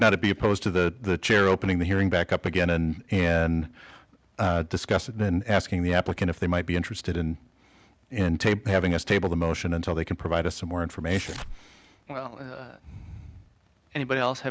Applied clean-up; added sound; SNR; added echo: none; Tearing; 16 dB; none.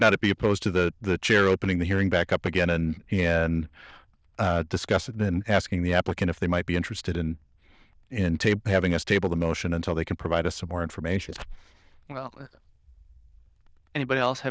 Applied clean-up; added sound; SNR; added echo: neural diffusion model UNIVERSE++.